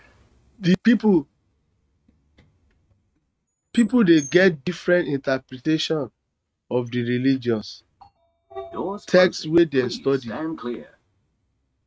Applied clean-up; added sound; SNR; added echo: neural mask model RNNoise.